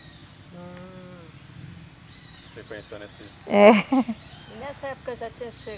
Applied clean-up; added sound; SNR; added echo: none; none; none; none.